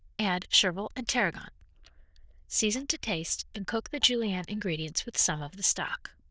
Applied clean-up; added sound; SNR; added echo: neural diffusion model UNIVERSE++.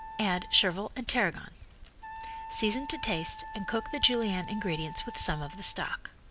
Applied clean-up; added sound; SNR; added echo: none; Wind instrument, woodwind instrument; 13 dB; none.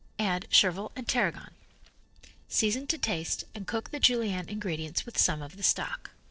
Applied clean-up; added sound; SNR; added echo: neural separator model SepFormer DNS4.